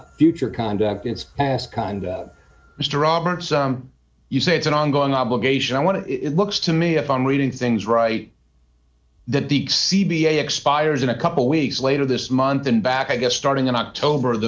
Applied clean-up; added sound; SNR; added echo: none; none; none; none.